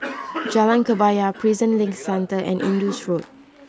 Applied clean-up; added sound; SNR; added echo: none; Cough; 13 dB; none.